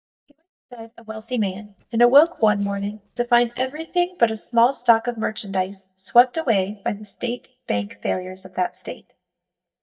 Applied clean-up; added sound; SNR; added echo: neural mask model DeepFilterNet 3.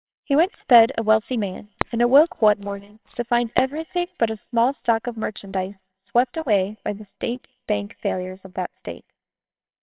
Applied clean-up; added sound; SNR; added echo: neural separator model SepFormer WHAMR!.